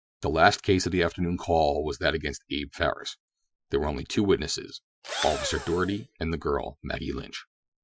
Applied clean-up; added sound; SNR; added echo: classical method Wiener filter.